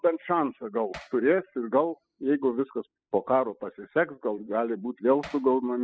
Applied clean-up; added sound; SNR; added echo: classical method spectral subtraction.